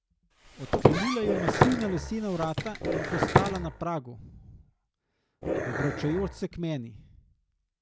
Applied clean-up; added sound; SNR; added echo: none; Walk, footsteps + Growling; -5 dB; none.